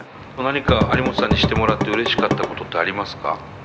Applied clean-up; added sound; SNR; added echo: none; Drum / Drum kit; -1 dB; none.